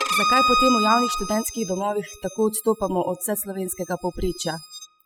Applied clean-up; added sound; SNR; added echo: classical method spectral subtraction.